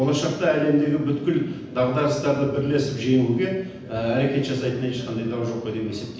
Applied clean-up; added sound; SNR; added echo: none; none; none; reverberation time 0.9 s.